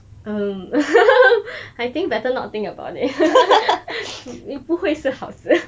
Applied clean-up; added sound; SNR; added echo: none; none; none; none.